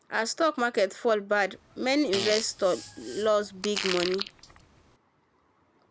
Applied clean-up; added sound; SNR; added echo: none; Fart; 8 dB; none.